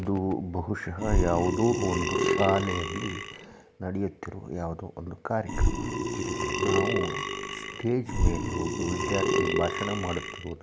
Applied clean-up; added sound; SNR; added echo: none; Burping, eructation; -2 dB; none.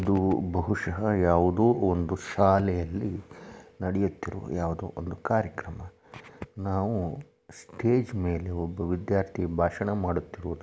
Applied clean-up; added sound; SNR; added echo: none; none; none; none.